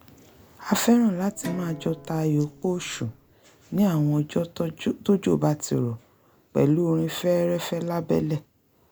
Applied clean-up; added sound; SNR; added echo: none; Guitar; 17 dB; none.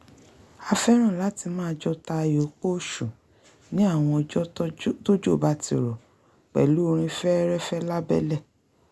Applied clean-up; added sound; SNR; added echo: none; none; none; none.